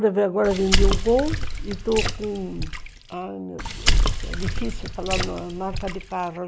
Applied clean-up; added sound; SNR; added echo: none; Water / Splash, splatter; -2 dB; none.